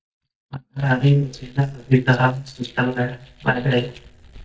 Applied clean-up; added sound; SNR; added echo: neural mask model DeepFilterNet 3.